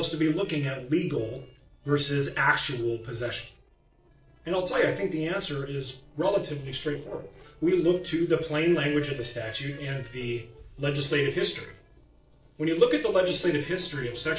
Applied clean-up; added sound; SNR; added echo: neural separator model SepFormer DNS4.